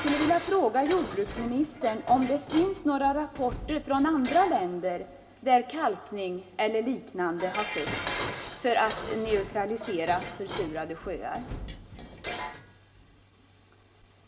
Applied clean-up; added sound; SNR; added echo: none; Dishes, pots, and pans; 10 dB; reverberation time 2.1 s.